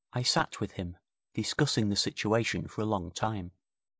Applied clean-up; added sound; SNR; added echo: none; none; none; none.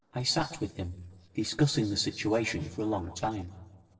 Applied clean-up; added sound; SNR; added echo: neural separator model SepFormer DNS4.